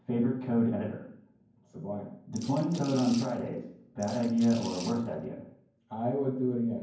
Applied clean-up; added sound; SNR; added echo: none; Rattle / Rattle (instrument); 16 dB; reverberation time 0.9 s.